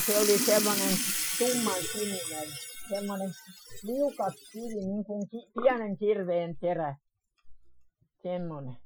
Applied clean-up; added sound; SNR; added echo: classical method Wiener filter.